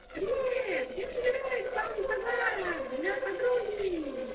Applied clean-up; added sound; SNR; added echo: neural separator model SepFormer DNS4.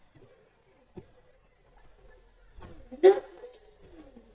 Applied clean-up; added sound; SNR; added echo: neural mask model DeepFilterNet 3.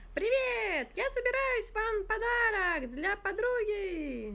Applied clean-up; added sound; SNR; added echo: none; none; none; none.